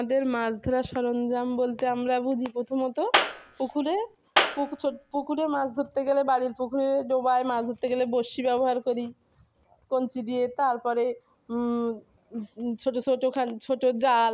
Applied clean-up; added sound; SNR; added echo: none; Clapping; 2 dB; none.